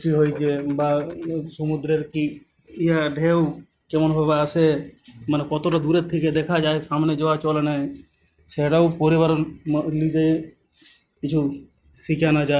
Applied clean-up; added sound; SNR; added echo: neural mask model RNNoise.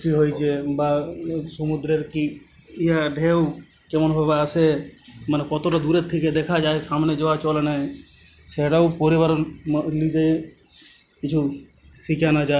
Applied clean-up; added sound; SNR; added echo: none; none; none; none.